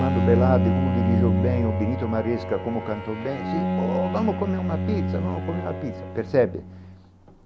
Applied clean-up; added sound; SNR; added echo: none; Bowed string instrument; -1 dB; none.